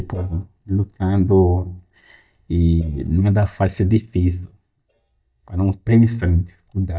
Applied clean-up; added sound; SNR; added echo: neural mask model DeepFilterNet 3.